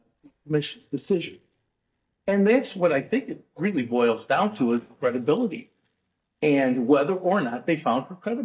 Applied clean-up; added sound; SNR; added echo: neural mask model DeepFilterNet 3.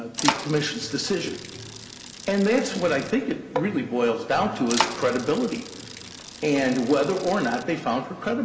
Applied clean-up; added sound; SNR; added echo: none; Bicycle; 8 dB; reverberation time 1.4 s.